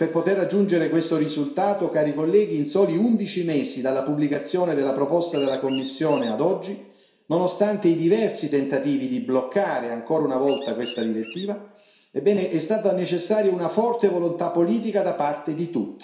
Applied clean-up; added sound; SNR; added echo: none; Bird vocalization, bird call, bird song; 17 dB; reverberation time 0.7 s.